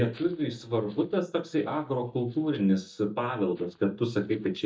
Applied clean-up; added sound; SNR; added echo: neural mask model DeepFilterNet 3.